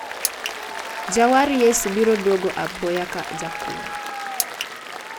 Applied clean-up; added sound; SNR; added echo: none; Applause; 8 dB; none.